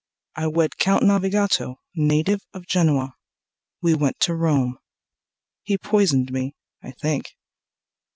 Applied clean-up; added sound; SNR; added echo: none; none; none; none.